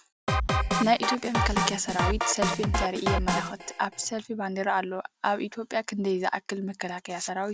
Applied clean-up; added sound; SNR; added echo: none; Drum kit; -2 dB; none.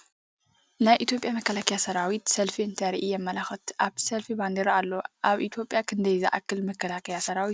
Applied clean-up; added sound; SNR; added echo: none; none; none; none.